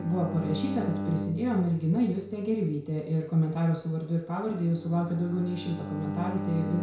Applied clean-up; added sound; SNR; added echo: none; Bowed string instrument; 8 dB; reverberation time 0.6 s.